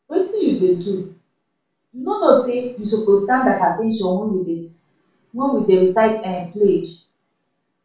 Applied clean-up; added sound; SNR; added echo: none; none; none; reverberation time 0.4 s.